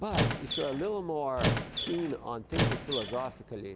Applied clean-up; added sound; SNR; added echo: none; Squeak; -3 dB; none.